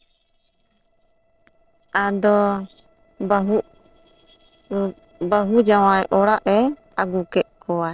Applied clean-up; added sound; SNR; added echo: neural separator model SepFormer DNS4.